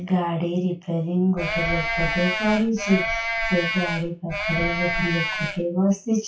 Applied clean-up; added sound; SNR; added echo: classical method WPE with log-MMSE.